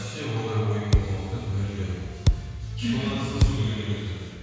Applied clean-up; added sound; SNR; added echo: none; Thump, thud; -1 dB; reverberation time 1.9 s.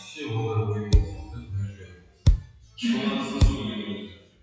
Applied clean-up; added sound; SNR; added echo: classical method WPE with log-MMSE.